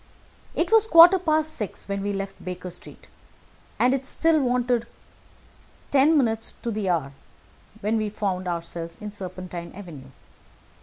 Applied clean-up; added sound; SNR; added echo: none; none; none; none.